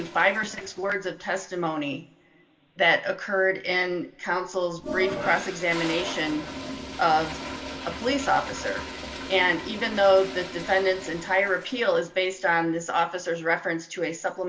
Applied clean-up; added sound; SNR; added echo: none; Toilet flush; 12 dB; reverberation time 0.9 s.